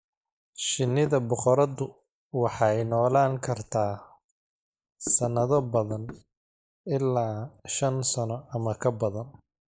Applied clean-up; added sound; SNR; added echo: neural mask model Resemble Enhance denoiser.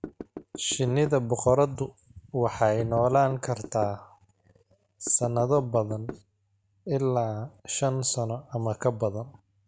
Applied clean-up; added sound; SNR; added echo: neural mask model RNNoise.